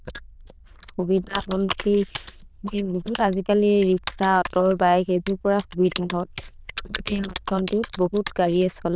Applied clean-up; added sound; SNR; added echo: neural diffusion model UNIVERSE++.